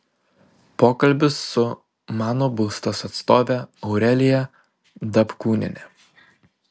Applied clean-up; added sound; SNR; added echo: none; none; none; none.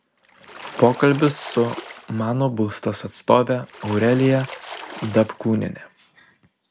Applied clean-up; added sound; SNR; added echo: none; Splash, splatter; 16 dB; none.